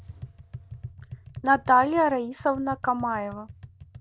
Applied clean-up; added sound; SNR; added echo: none; Tap; 17 dB; none.